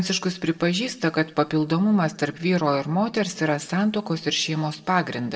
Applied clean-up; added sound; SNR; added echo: none; none; none; reverberation time 1.8 s.